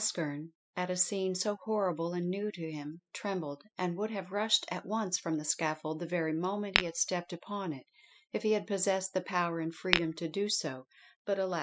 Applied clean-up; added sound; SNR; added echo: classical method spectral subtraction.